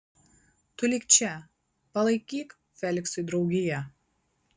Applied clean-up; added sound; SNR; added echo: none; none; none; none.